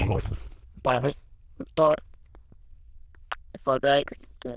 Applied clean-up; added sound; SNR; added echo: neural diffusion model UNIVERSE++.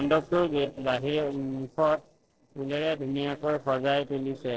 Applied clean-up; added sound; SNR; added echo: neural separator model SepFormer DNS4.